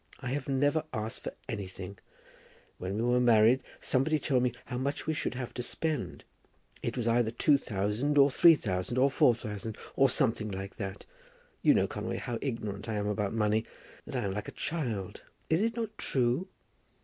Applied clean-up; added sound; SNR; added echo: none; none; none; none.